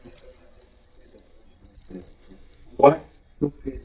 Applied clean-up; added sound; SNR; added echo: neural mask model DeepFilterNet 3.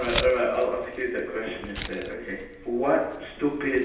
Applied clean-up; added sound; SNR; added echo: none; Keys jangling; 11 dB; reverberation time 0.9 s.